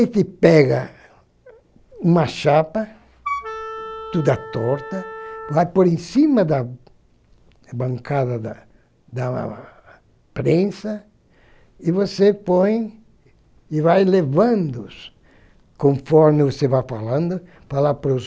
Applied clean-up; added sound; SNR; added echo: none; Wind instrument, woodwind instrument; 11 dB; none.